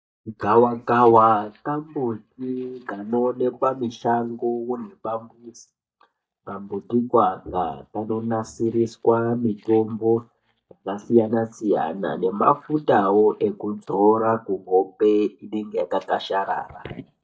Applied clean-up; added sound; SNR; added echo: neural mask model DeepFilterNet 3.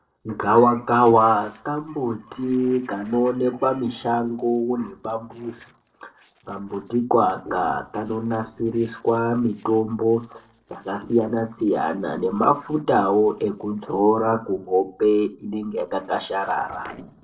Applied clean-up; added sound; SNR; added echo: neural separator model SepFormer DNS4.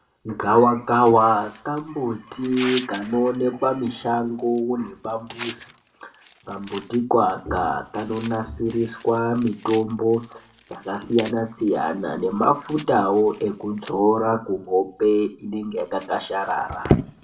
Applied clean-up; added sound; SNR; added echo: none; Tearing; 17 dB; reverberation time 0.3 s.